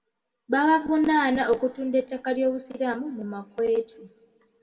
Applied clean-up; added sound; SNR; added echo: none; none; none; reverberation time 0.7 s.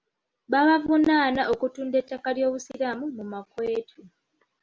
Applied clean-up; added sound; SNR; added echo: none; none; none; none.